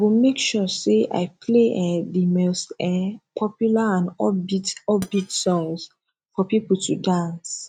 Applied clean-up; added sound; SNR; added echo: neural mask model RNNoise.